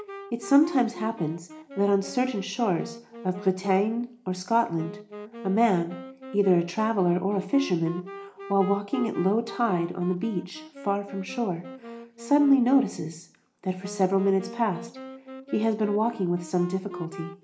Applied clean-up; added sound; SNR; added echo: none; Wind instrument, woodwind instrument; 15 dB; reverberation time 0.4 s.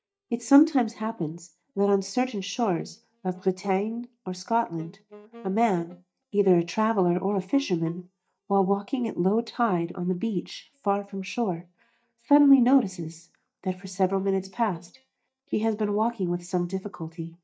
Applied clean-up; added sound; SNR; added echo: neural mask model DeepFilterNet 3.